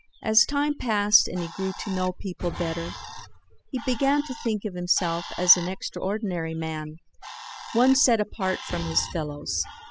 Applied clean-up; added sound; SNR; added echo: classical method spectral subtraction.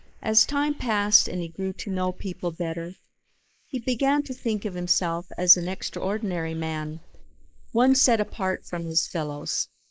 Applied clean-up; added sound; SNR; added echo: neural mask model Resemble Enhance denoiser.